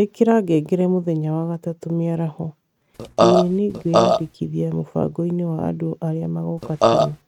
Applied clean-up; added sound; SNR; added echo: neural mask model RNNoise.